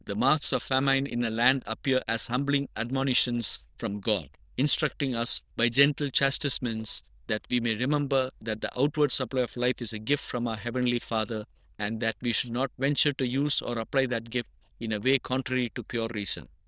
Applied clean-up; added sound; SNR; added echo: neural diffusion model UNIVERSE++.